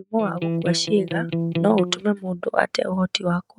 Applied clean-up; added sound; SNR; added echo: neural mask model DeepFilterNet 3.